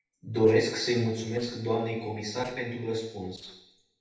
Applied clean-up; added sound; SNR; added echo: neural separator model SepFormer DNS4.